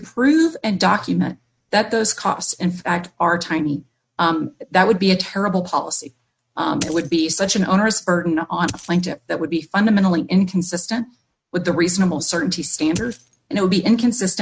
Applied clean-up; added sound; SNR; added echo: neural mask model RNNoise.